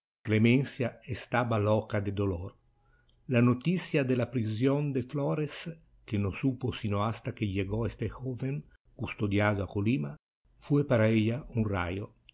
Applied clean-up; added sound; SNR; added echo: none; none; none; none.